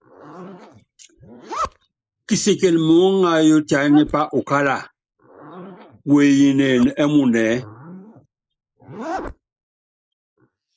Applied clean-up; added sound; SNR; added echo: neural mask model Resemble Enhance denoiser.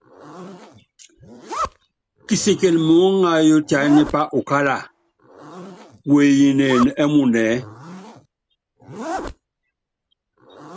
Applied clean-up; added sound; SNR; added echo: none; Zipper (clothing); 15 dB; none.